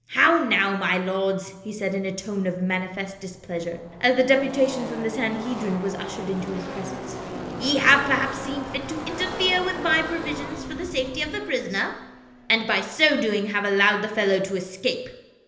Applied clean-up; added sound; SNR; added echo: none; Car passing by / Race car, auto racing; 12 dB; reverberation time 0.8 s.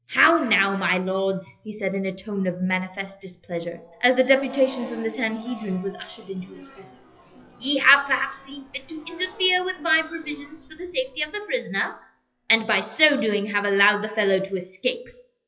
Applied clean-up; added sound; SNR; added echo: classical method WPE with log-MMSE.